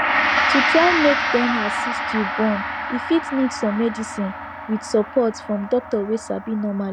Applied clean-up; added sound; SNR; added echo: none; Gong; 2 dB; none.